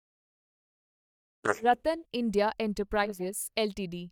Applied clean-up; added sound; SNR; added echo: neural mask model DeepFilterNet 3.